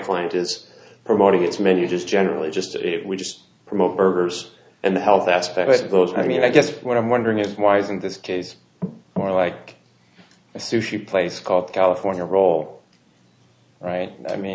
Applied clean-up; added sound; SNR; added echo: none; none; none; none.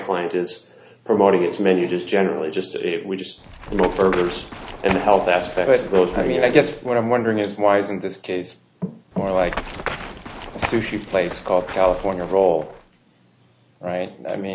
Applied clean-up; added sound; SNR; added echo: none; Run; 11 dB; none.